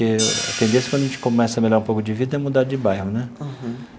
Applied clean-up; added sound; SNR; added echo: none; Hi-hat; 11 dB; none.